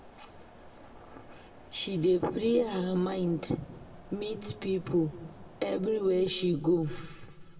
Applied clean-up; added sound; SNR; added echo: none; Mechanisms; 18 dB; reverberation time 1.5 s.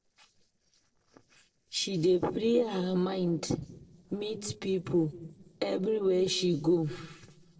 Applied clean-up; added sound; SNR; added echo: neural separator model SepFormer DNS4.